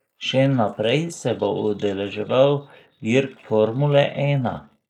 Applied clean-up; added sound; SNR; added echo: neural mask model Resemble Enhance denoiser.